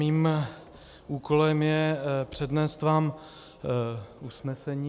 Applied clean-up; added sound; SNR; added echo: none; none; none; none.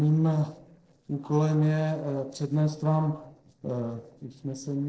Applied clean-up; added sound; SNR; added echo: neural separator model SepFormer DNS4.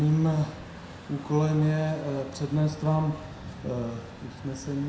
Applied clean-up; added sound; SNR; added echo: none; Truck; 14 dB; reverberation time 0.6 s.